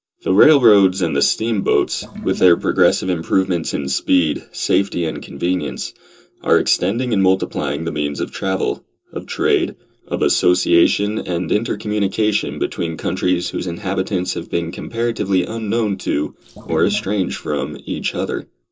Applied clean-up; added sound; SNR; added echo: neural separator model SepFormer DNS4.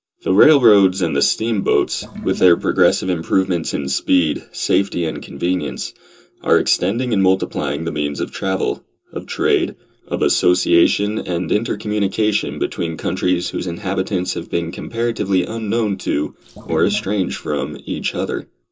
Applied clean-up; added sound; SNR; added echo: none; Sink (filling or washing) / Water; 16 dB; reverberation time 0.2 s.